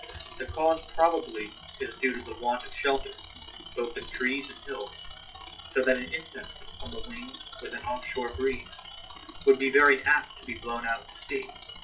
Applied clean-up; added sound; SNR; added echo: classical method WPE with log-MMSE.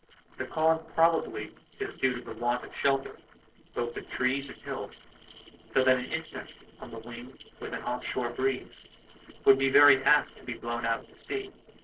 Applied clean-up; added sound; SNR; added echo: neural separator model SepFormer DNS4.